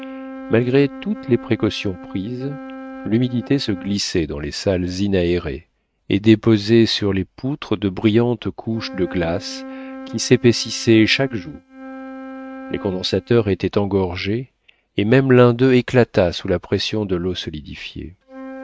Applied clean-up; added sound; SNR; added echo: neural mask model RNNoise.